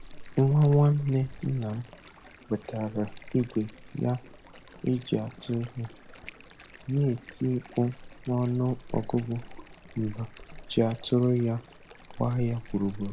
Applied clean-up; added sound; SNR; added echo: none; Stream; 15 dB; none.